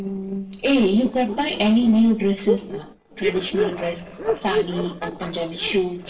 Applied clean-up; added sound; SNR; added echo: neural separator model SepFormer DNS4.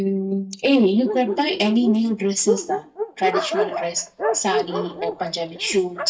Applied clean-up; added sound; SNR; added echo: neural mask model DeepFilterNet 3.